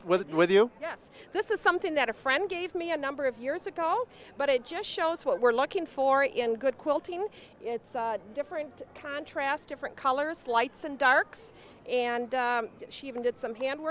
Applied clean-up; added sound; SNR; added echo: none; none; none; none.